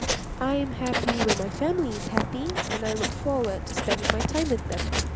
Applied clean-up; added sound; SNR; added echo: none; Writing; 0 dB; none.